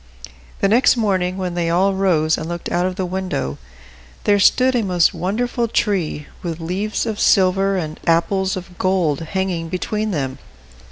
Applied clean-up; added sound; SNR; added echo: none; none; none; none.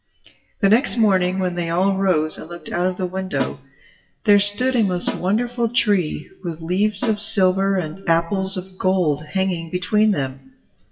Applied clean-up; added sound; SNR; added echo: classical method WPE with log-MMSE.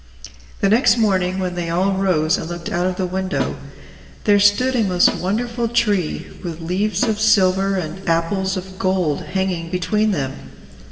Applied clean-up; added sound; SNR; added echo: none; Snare drum; 13 dB; reverberation time 3.0 s.